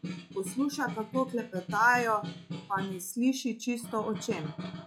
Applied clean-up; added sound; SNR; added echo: classical method log-MMSE.